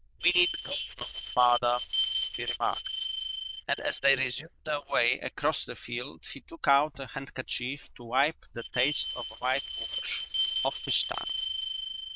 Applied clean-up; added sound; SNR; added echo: neural diffusion model UNIVERSE++.